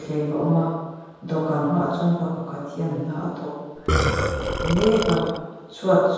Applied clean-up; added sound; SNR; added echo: none; Burping, eructation; 0 dB; reverberation time 1.2 s.